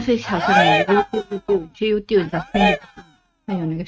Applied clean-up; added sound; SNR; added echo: neural mask model RNNoise.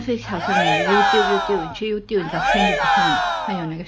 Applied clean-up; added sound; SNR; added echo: none; Cheering; -4 dB; none.